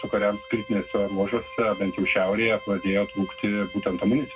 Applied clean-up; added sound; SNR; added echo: none; Organ; 14 dB; reverberation time 0.3 s.